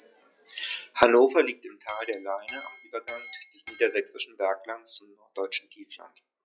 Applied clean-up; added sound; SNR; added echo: classical method log-MMSE.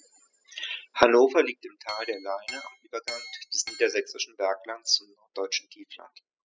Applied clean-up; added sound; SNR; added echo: classical method spectral subtraction.